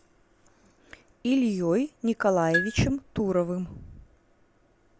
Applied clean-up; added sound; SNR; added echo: none; Marimba, xylophone; 6 dB; none.